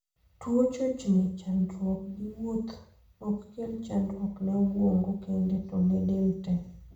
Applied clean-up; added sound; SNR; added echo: none; none; none; reverberation time 0.5 s.